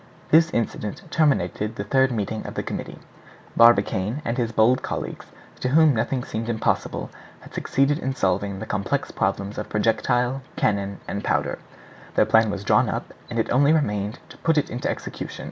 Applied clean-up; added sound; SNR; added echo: none; none; none; none.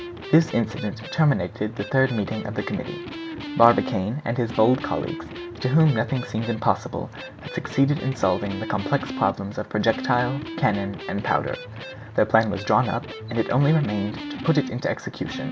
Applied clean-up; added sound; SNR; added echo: none; Electric guitar; 11 dB; none.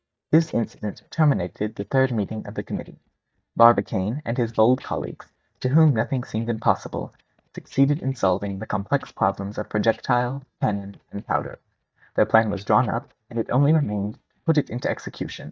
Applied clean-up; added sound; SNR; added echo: neural mask model DeepFilterNet 3.